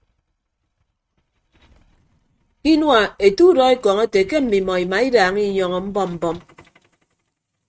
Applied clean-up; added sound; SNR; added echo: neural mask model RNNoise.